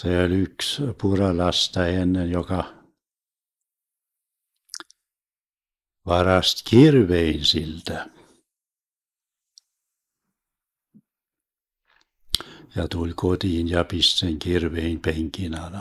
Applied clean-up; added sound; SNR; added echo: neural mask model Resemble Enhance denoiser.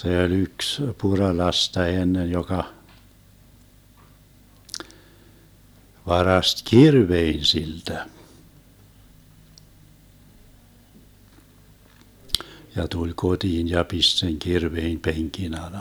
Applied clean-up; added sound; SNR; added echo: none; none; none; none.